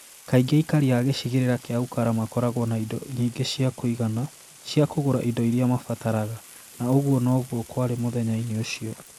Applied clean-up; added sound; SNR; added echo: neural mask model Resemble Enhance denoiser.